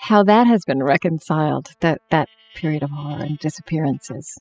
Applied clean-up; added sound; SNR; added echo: classical method spectral subtraction.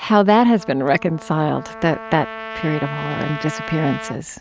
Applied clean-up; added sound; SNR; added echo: none; Trumpet; 13 dB; none.